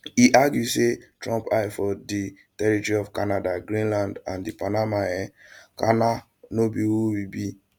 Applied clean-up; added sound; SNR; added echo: none; none; none; none.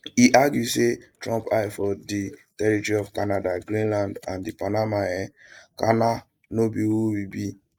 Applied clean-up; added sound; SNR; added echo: neural mask model Resemble Enhance denoiser.